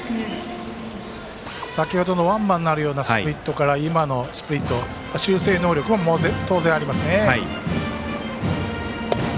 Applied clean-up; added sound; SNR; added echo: none; Drill; 16 dB; none.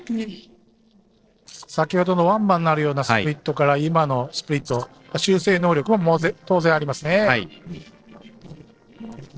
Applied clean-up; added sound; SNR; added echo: neural separator model SepFormer DNS4.